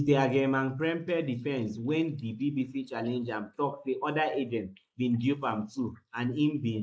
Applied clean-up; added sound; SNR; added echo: neural mask model Resemble Enhance denoiser.